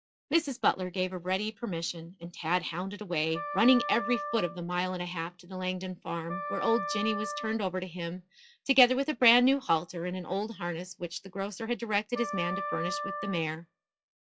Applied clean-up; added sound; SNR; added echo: classical method log-MMSE.